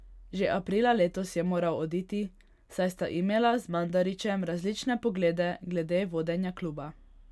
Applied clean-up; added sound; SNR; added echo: none; none; none; none.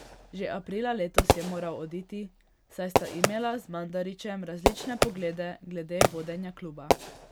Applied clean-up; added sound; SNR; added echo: none; Fireworks; -4 dB; none.